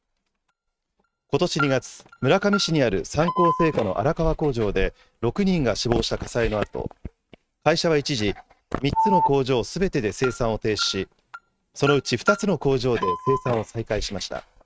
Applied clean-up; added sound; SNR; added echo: neural mask model RNNoise.